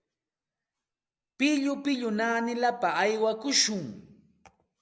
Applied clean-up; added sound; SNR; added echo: none; none; none; none.